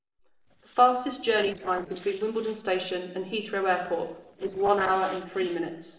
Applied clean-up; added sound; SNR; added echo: neural separator model SepFormer DNS4.